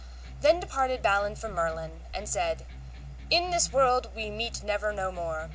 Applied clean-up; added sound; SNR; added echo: none; Electric guitar; 19 dB; none.